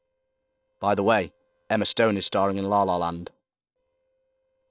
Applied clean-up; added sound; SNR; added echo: neural separator model SepFormer DNS4.